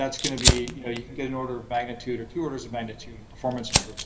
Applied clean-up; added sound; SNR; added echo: none; Fire; -2 dB; reverberation time 1.4 s.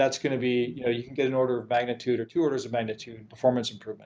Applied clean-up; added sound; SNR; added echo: none; none; none; none.